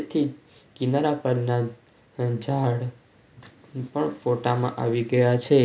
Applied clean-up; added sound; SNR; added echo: none; none; none; none.